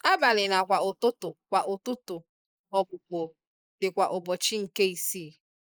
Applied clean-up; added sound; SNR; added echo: neural mask model Resemble Enhance denoiser.